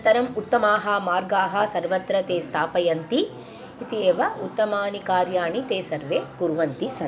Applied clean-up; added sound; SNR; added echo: none; none; none; none.